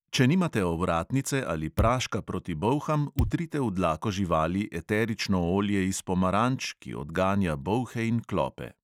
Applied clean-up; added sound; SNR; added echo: none; Bass drum; 3 dB; none.